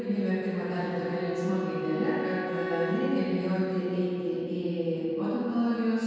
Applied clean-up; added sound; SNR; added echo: none; Wind instrument, woodwind instrument; 8 dB; reverberation time 2.1 s.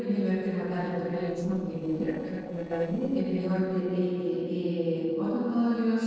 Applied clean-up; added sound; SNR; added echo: neural separator model SepFormer DNS4.